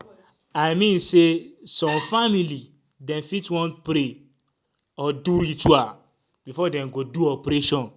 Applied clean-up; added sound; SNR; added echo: none; none; none; none.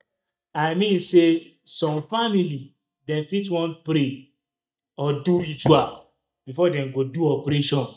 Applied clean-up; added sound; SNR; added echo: neural mask model DeepFilterNet 3.